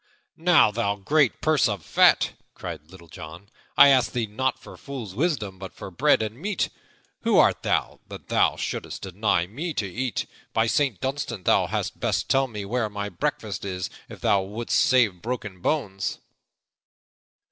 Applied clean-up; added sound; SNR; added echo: none; none; none; none.